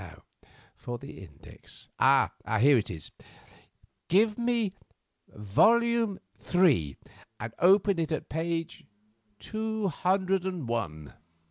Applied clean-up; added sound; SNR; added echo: none; none; none; none.